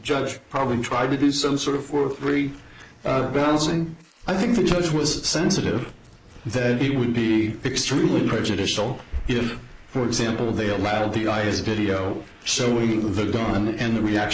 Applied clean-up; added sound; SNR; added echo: neural mask model Resemble Enhance denoiser.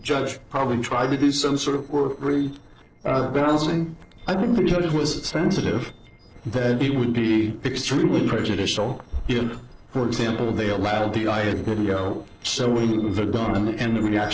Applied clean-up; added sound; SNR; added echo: neural separator model SepFormer DNS4.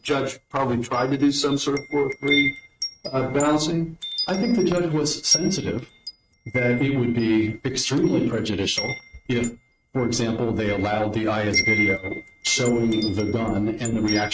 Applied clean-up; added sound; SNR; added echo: neural mask model RNNoise.